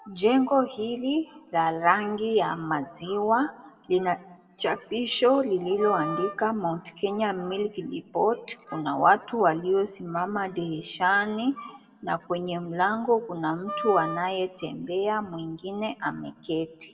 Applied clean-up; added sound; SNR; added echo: none; Wind instrument, woodwind instrument; 10 dB; reverberation time 0.7 s.